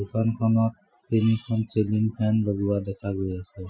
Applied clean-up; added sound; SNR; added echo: classical method Wiener filter.